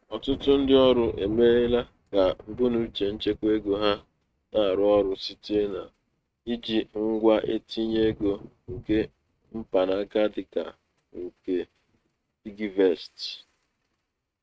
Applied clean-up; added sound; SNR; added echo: neural mask model RNNoise.